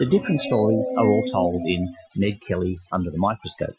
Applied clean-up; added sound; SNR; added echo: classical method Wiener filter.